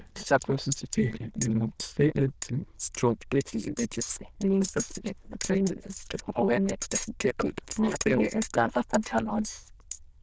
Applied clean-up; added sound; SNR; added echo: neural diffusion model UNIVERSE++.